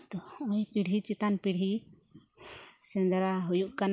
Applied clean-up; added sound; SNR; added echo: neural mask model Resemble Enhance denoiser.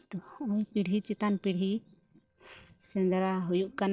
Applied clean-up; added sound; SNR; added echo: neural separator model SepFormer DNS4.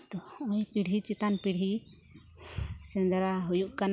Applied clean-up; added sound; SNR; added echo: none; none; none; none.